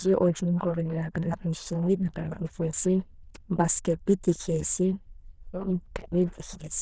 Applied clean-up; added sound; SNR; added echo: neural diffusion model UNIVERSE++.